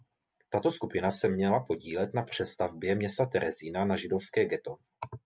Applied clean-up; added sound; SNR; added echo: none; none; none; none.